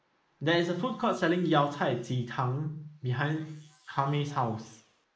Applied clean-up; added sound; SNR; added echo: neural mask model Resemble Enhance denoiser.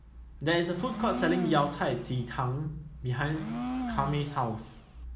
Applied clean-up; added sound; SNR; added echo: none; Domestic sounds, home sounds; 7 dB; none.